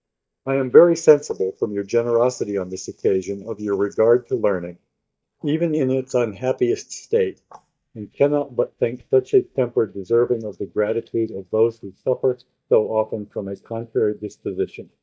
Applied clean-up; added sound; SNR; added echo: neural mask model DeepFilterNet 3.